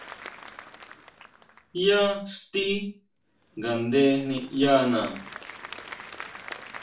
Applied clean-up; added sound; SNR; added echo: none; Applause / Crowd; 17 dB; reverberation time 0.3 s.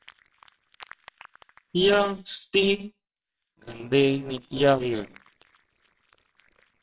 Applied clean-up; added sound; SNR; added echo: neural separator model SepFormer WHAMR!.